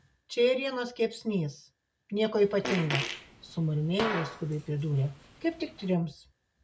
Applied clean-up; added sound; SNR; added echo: none; Fart; 8 dB; none.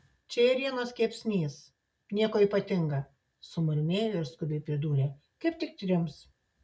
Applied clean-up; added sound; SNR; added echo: none; none; none; none.